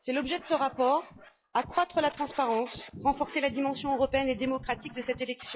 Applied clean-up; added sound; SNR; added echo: classical method log-MMSE.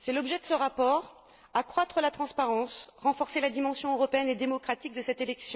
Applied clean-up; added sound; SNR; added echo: none; none; none; none.